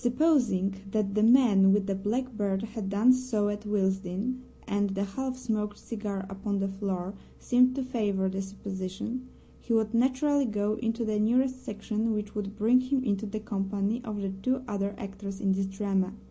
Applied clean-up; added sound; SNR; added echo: none; none; none; none.